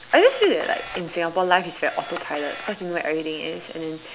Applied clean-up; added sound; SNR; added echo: none; Camera; 13 dB; none.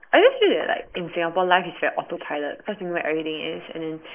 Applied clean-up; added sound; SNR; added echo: neural mask model Resemble Enhance denoiser.